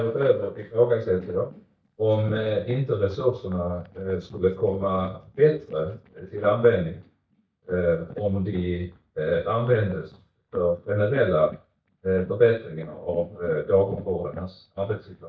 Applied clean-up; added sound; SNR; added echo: neural mask model DeepFilterNet 3.